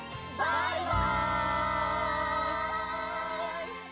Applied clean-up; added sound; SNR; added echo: none; Bowed string instrument; 10 dB; none.